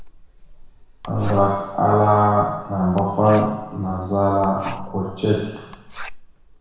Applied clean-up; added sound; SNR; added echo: none; Writing; 15 dB; reverberation time 1.1 s.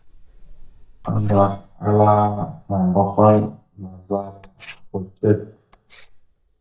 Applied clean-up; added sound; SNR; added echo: neural mask model DeepFilterNet 3.